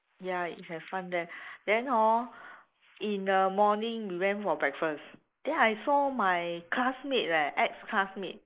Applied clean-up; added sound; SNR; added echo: neural mask model Resemble Enhance denoiser.